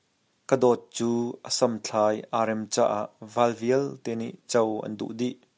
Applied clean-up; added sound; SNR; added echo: none; none; none; none.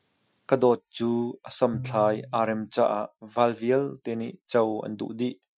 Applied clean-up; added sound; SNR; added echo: classical method Wiener filter.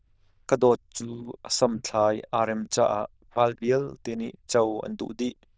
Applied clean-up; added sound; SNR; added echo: neural diffusion model UNIVERSE++.